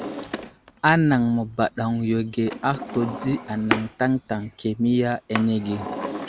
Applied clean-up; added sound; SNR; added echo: none; Drawer open or close; 10 dB; none.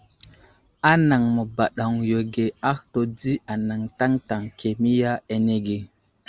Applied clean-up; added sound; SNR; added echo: none; none; none; none.